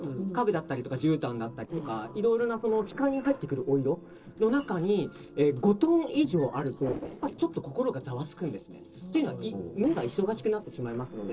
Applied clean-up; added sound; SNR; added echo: neural separator model SepFormer DNS4.